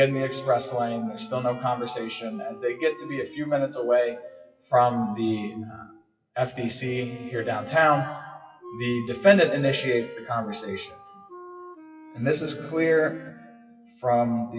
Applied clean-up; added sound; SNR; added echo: classical method WPE with log-MMSE.